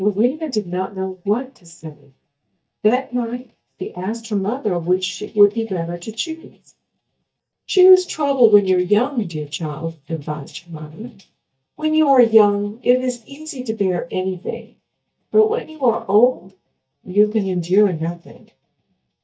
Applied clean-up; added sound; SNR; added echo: neural mask model DeepFilterNet 3.